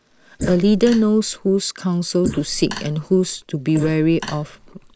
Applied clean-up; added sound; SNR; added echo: neural mask model Resemble Enhance denoiser.